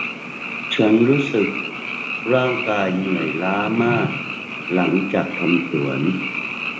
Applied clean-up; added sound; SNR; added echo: none; Frog; 7 dB; reverberation time 0.8 s.